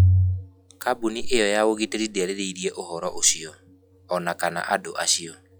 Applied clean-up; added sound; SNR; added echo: classical method log-MMSE.